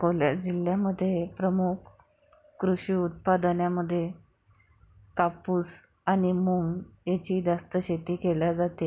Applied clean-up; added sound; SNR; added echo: none; none; none; none.